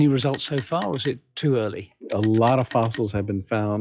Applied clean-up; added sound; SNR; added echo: classical method log-MMSE.